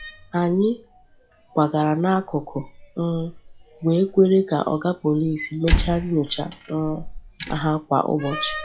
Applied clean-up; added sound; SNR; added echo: classical method log-MMSE.